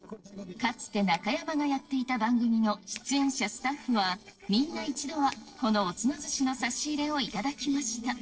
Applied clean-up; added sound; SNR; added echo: neural separator model SepFormer DNS4.